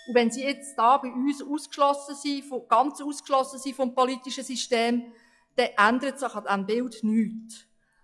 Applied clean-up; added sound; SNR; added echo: classical method log-MMSE.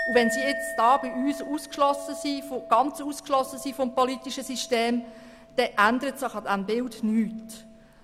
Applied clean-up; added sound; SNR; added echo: none; Chink, clink; 11 dB; none.